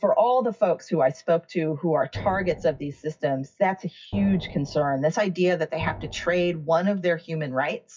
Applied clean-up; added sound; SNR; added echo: classical method WPE with log-MMSE.